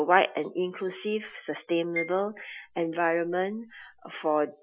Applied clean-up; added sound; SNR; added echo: classical method Wiener filter.